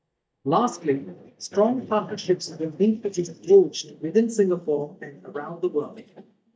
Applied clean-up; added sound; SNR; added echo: neural mask model DeepFilterNet 3.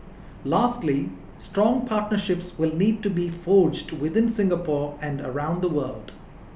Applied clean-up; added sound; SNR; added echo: none; none; none; none.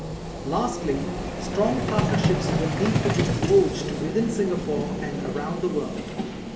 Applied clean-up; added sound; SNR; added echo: none; Vehicle; 0 dB; reverberation time 2.0 s.